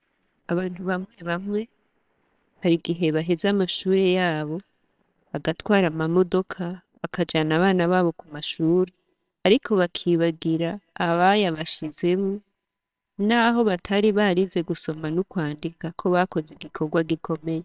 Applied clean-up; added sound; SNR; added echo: neural separator model SepFormer WHAMR!.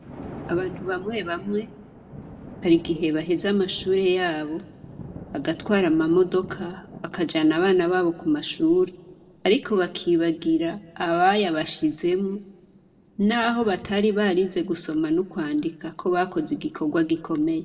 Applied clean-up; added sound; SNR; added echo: none; Thunder; 20 dB; reverberation time 0.8 s.